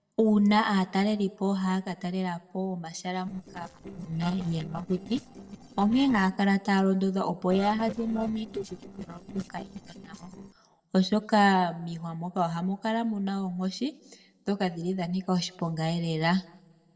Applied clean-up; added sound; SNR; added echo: neural separator model SepFormer DNS4.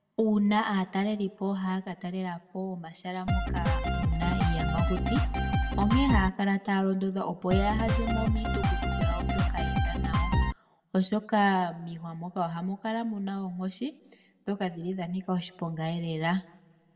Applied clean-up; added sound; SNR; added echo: none; Drum kit; -3 dB; reverberation time 0.8 s.